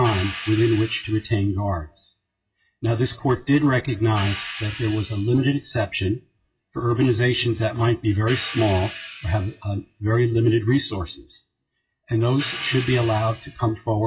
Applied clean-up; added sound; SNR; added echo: classical method WPE with log-MMSE.